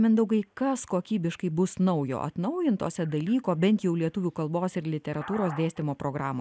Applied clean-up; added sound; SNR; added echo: none; none; none; none.